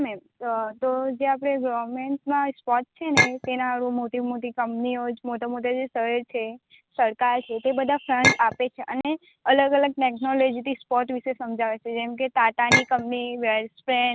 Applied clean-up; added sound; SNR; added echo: none; Chink, clink; -1 dB; none.